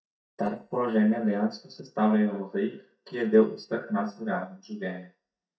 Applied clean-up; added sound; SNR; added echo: neural mask model DeepFilterNet 3.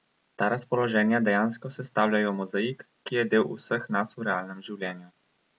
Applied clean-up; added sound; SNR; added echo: none; none; none; none.